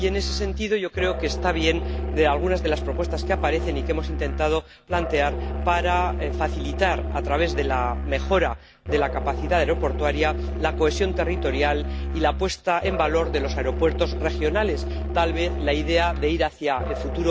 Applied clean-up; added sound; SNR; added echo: none; Musical instrument; 3 dB; none.